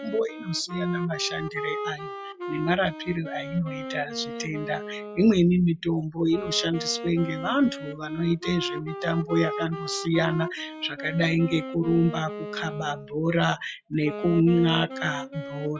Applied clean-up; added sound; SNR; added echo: classical method log-MMSE.